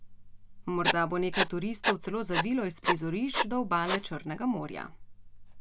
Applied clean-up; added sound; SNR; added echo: none; Writing; 1 dB; none.